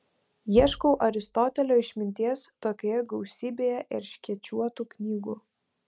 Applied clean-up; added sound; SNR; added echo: none; Knock; 14 dB; none.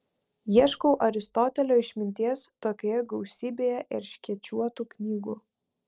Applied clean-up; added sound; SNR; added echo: neural separator model SepFormer DNS4.